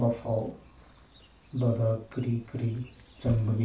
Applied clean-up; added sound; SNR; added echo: none; Chirp, tweet; 17 dB; reverberation time 0.3 s.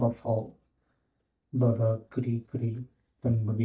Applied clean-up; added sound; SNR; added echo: neural mask model DeepFilterNet 3.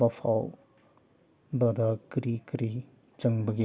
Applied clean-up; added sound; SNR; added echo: none; none; none; none.